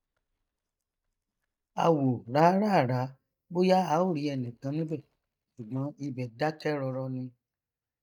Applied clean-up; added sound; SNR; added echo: neural mask model DeepFilterNet 3.